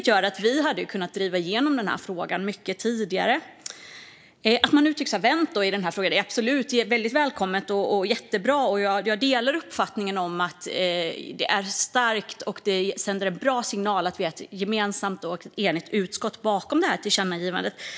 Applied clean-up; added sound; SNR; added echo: none; none; none; none.